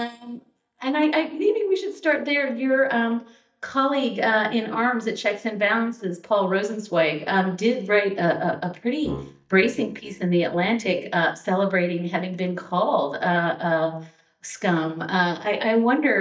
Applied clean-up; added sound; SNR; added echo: neural mask model DeepFilterNet 3.